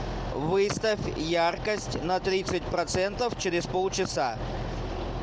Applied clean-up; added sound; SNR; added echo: none; none; none; none.